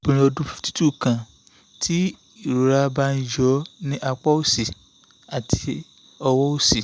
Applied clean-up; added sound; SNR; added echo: none; none; none; none.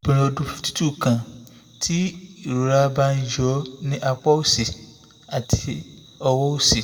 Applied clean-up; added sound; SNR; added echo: none; none; none; reverberation time 0.9 s.